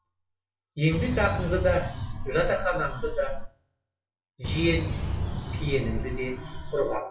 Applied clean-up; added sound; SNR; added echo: classical method WPE with log-MMSE.